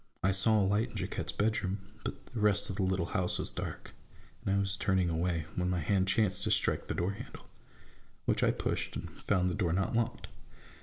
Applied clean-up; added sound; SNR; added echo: none; none; none; none.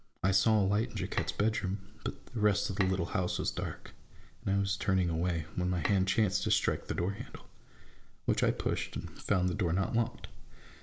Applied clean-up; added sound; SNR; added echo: none; Bowed string instrument; 14 dB; none.